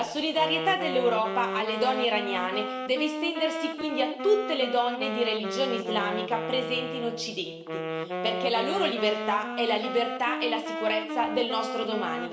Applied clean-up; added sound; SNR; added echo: none; Wind instrument, woodwind instrument; 5 dB; reverberation time 0.7 s.